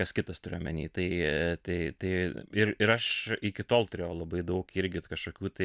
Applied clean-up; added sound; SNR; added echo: none; none; none; none.